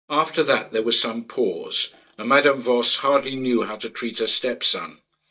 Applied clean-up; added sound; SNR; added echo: neural mask model DeepFilterNet 3.